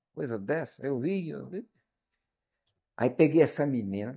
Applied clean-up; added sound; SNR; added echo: neural mask model DeepFilterNet 3.